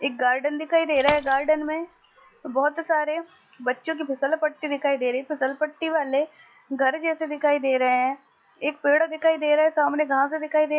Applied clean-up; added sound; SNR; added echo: classical method log-MMSE.